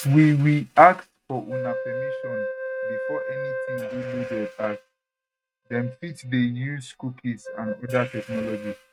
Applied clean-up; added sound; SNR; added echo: neural mask model RNNoise.